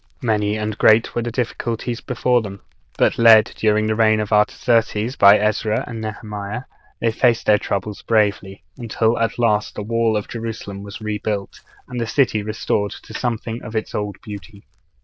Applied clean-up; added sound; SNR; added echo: neural diffusion model UNIVERSE++.